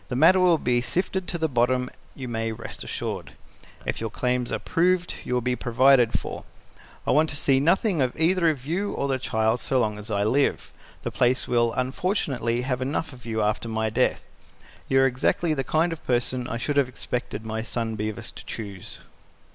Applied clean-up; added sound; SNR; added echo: none; none; none; none.